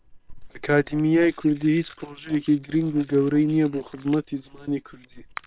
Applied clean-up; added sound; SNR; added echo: neural separator model SepFormer WHAM!.